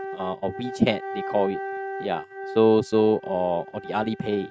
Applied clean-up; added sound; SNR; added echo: neural mask model RNNoise.